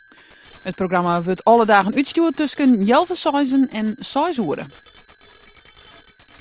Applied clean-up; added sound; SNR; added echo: none; Bicycle bell; 17 dB; none.